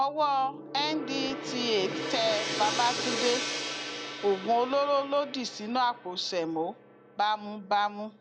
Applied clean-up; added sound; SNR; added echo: none; Gong; 7 dB; none.